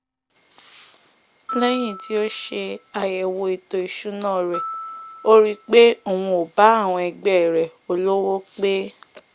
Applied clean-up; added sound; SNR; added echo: none; Glockenspiel; 15 dB; none.